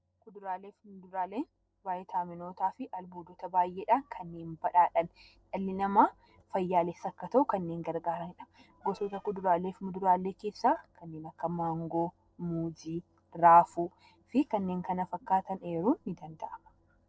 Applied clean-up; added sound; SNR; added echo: neural separator model SepFormer DNS4.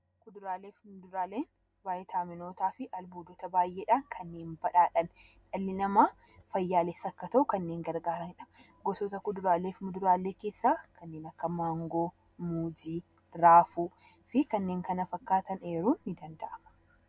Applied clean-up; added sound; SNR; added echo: none; none; none; none.